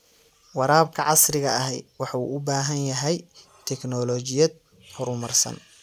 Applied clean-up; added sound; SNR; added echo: none; none; none; none.